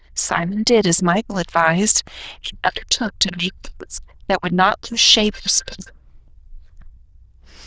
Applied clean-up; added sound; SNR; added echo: neural diffusion model UNIVERSE++.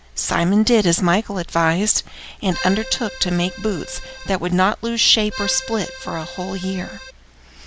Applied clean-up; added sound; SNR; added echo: none; Accordion; 12 dB; none.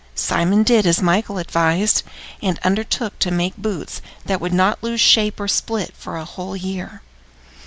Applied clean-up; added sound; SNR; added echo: none; none; none; none.